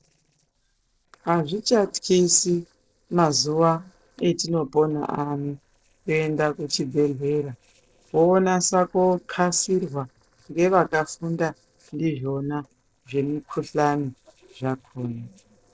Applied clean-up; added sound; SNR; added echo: neural separator model SepFormer DNS4.